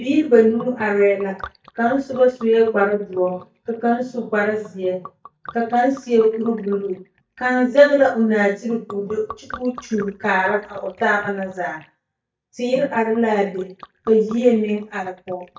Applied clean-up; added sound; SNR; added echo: neural mask model DeepFilterNet 3.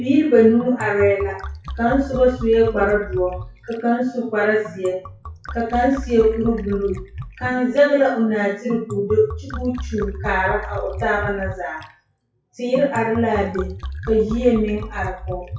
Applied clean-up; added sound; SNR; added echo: classical method WPE with log-MMSE.